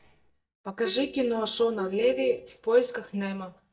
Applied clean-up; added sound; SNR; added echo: neural mask model DeepFilterNet 3.